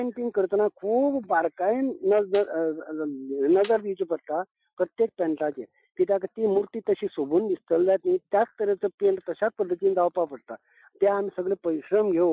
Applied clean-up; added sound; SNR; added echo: classical method Wiener filter.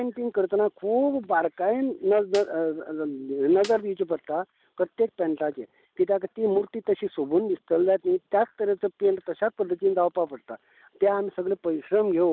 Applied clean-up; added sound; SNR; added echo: none; Snare drum; 19 dB; none.